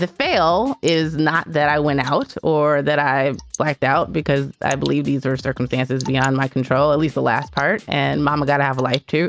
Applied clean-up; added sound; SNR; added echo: none; Drip / Water + Drum kit; 20 dB; none.